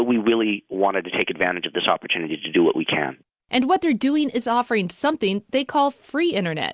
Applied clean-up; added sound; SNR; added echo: none; none; none; none.